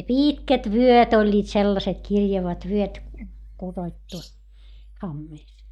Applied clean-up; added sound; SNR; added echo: neural mask model DeepFilterNet 3.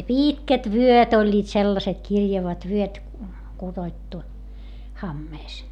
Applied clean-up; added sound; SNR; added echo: none; none; none; none.